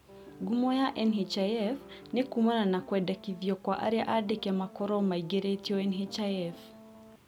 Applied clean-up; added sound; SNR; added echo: none; Piano; 20 dB; none.